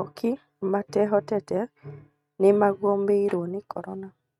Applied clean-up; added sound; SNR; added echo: neural mask model RNNoise.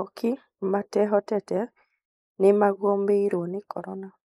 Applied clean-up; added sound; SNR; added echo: neural mask model Resemble Enhance denoiser.